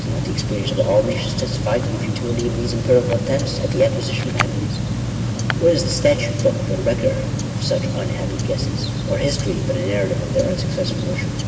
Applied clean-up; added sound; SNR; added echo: none; Tick-tock; 0 dB; reverberation time 2.5 s.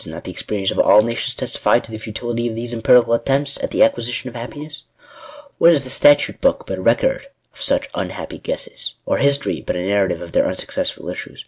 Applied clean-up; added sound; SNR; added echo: none; none; none; none.